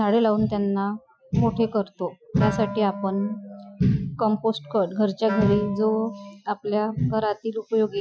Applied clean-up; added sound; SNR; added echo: classical method Wiener filter.